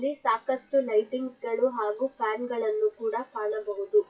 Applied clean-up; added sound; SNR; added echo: classical method WPE with log-MMSE.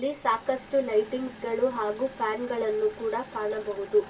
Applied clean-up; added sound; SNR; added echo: none; Engine / Mechanisms; 18 dB; reverberation time 0.1 s.